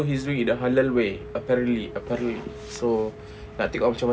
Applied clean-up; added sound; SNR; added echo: none; Telephone; 17 dB; none.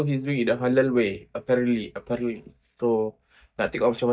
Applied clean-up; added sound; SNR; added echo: neural mask model DeepFilterNet 3.